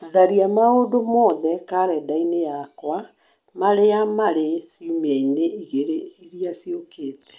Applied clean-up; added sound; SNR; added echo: none; none; none; none.